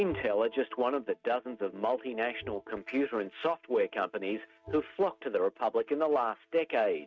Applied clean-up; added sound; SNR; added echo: neural mask model RNNoise.